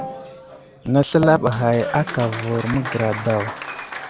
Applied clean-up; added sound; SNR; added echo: none; Applause; 11 dB; none.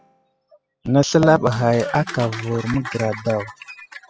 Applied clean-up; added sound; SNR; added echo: classical method spectral subtraction.